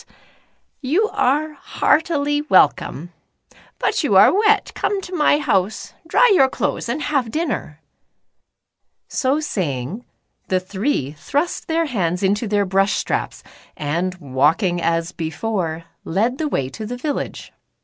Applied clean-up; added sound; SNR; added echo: none; none; none; none.